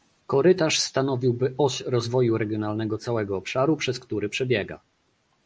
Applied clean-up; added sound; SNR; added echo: none; none; none; none.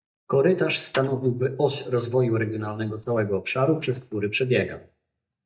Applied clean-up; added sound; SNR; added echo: neural mask model DeepFilterNet 3.